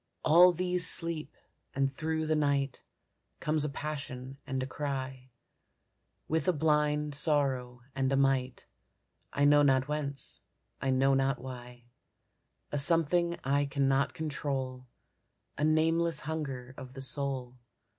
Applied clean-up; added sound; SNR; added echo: none; none; none; none.